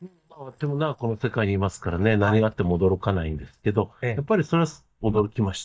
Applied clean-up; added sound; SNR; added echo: neural mask model DeepFilterNet 3.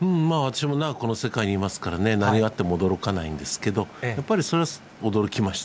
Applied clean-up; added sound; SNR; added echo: none; none; none; none.